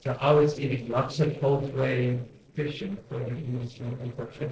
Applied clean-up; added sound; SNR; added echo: neural separator model SepFormer DNS4.